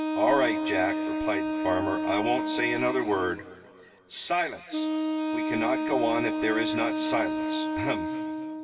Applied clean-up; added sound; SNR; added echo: none; Wind instrument, woodwind instrument; 0 dB; reverberation time 2.5 s.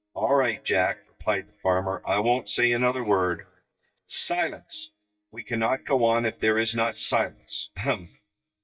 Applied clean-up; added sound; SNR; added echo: neural mask model DeepFilterNet 3.